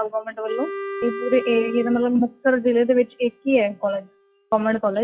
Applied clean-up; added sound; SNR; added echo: classical method log-MMSE.